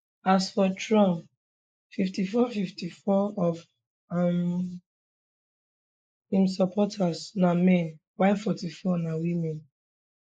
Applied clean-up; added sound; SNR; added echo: neural mask model Resemble Enhance denoiser.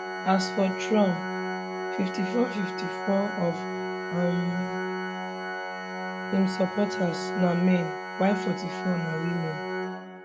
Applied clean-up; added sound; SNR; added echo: none; Organ; 4 dB; none.